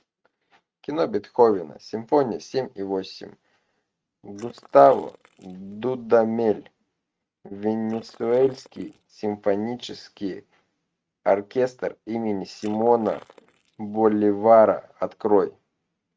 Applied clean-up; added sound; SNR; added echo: neural mask model RNNoise.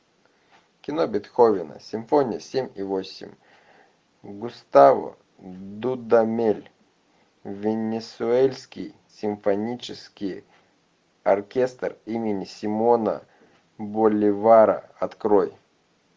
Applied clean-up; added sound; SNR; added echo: none; none; none; none.